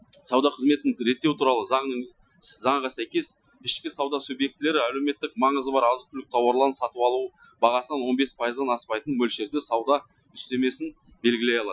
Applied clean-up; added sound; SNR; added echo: classical method Wiener filter.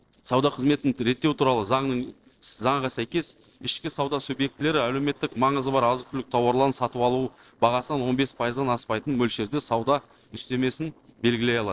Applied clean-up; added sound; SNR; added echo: neural separator model SepFormer DNS4.